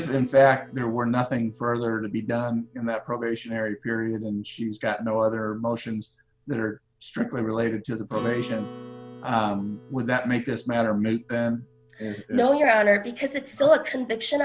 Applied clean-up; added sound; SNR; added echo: none; Acoustic guitar; 20 dB; none.